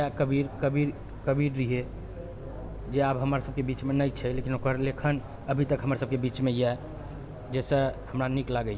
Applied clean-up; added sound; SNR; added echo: none; Dog; 20 dB; none.